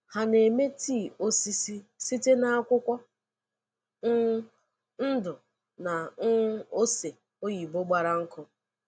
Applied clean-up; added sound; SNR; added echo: none; none; none; none.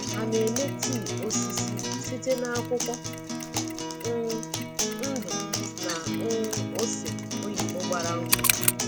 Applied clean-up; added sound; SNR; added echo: none; Mechanisms + Acoustic guitar; -3 dB; none.